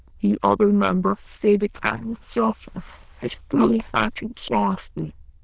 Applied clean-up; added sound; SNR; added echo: neural diffusion model UNIVERSE++.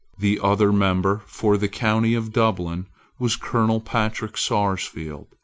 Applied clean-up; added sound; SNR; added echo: none; none; none; none.